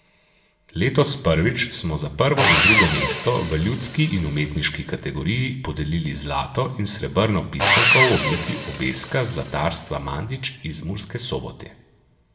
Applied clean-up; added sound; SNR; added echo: none; Sawing; 3 dB; reverberation time 0.7 s.